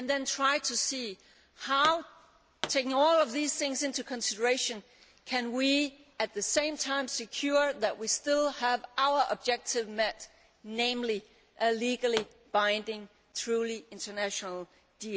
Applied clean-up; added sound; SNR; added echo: none; Explosion; 12 dB; none.